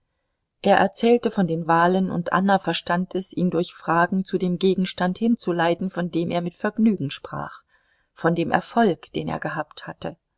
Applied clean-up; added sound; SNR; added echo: none; none; none; none.